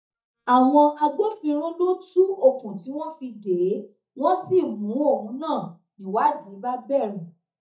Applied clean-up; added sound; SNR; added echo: neural mask model DeepFilterNet 3.